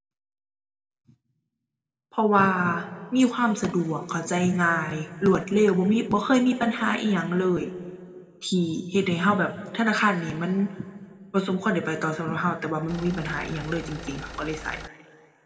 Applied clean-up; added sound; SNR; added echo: none; Engine; 14 dB; reverberation time 1.5 s.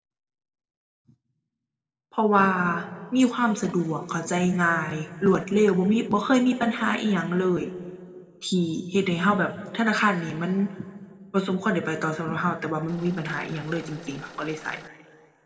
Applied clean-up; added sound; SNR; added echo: neural separator model SepFormer DNS4.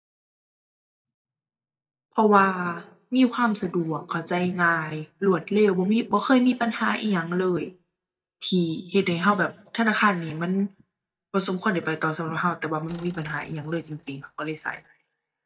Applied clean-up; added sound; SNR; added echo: neural mask model DeepFilterNet 3.